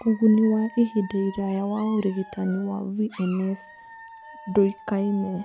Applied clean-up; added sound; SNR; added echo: none; Alarm / Dog; 20 dB; none.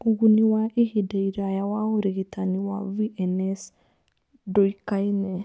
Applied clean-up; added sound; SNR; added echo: none; none; none; none.